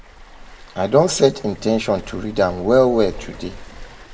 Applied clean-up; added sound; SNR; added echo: none; Waves, surf; 17 dB; reverberation time 0.6 s.